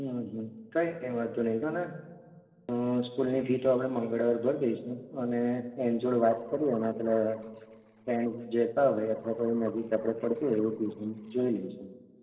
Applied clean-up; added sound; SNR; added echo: neural separator model SepFormer DNS4.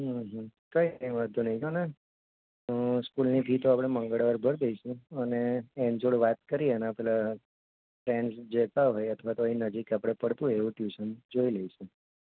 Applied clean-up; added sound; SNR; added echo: none; none; none; none.